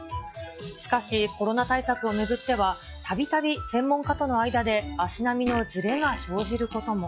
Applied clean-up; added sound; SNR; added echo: classical method log-MMSE.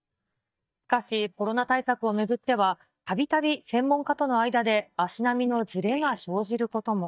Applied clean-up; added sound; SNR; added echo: neural mask model DeepFilterNet 3.